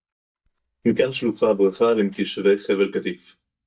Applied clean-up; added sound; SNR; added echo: neural mask model DeepFilterNet 3.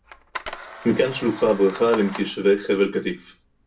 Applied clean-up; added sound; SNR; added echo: none; Camera; 16 dB; reverberation time 0.2 s.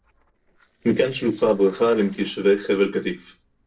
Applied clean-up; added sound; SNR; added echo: neural separator model SepFormer DNS4.